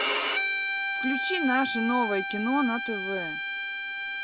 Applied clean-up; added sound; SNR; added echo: none; Bowed string instrument; 0 dB; none.